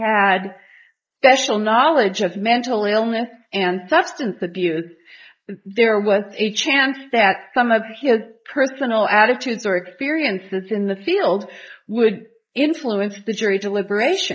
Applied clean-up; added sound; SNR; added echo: neural mask model Resemble Enhance denoiser.